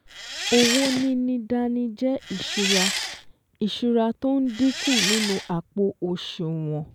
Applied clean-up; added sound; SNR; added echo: none; Engine; 2 dB; none.